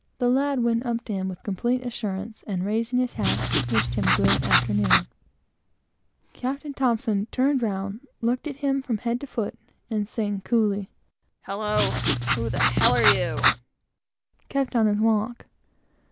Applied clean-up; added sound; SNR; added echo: none; Writing; -5 dB; none.